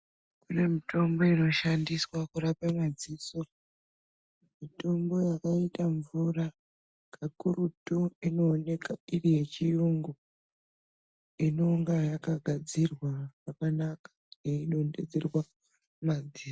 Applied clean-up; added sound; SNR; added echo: none; none; none; none.